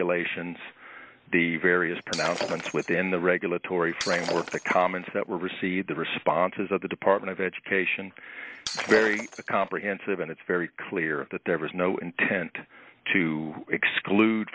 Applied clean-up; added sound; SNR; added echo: none; Shatter; 9 dB; none.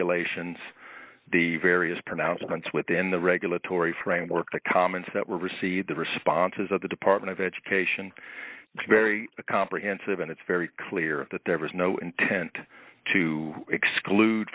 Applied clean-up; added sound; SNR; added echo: neural mask model Resemble Enhance denoiser.